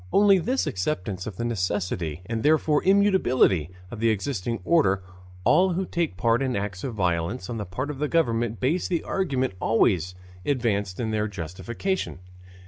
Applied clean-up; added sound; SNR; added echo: none; Domestic sounds, home sounds; 18 dB; none.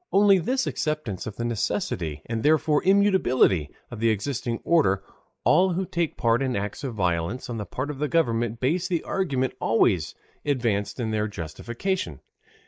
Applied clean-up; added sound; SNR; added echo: neural mask model Resemble Enhance denoiser.